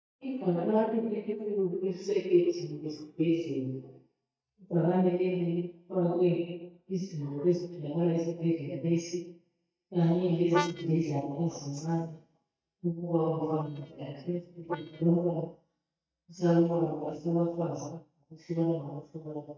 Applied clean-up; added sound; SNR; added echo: neural mask model DeepFilterNet 3.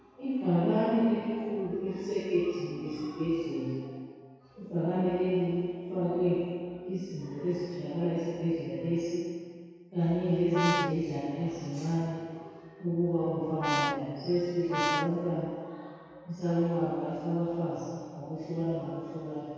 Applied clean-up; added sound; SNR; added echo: none; Brass instrument; 2 dB; reverberation time 2.0 s.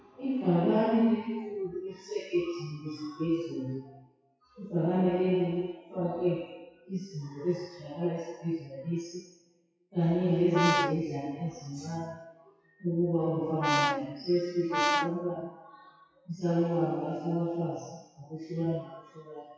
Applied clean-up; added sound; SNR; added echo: classical method WPE with log-MMSE.